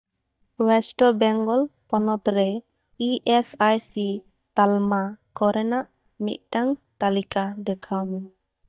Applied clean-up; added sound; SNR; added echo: neural mask model DeepFilterNet 3.